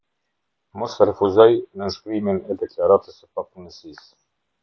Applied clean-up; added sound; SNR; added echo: none; none; none; none.